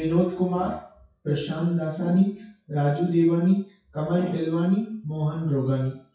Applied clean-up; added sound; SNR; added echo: classical method WPE with log-MMSE.